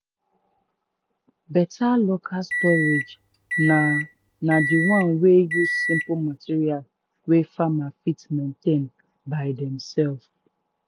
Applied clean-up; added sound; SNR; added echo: none; Microwave oven; 3 dB; none.